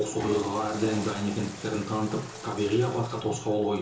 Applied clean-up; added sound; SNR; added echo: none; Toilet flush / Water; 13 dB; reverberation time 0.6 s.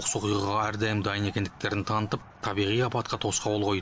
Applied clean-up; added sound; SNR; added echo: none; none; none; none.